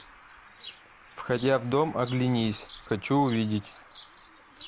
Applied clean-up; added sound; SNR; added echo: none; Bird vocalization, bird call, bird song; 18 dB; none.